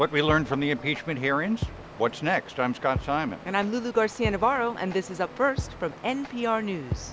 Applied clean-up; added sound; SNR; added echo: none; Water; 19 dB; none.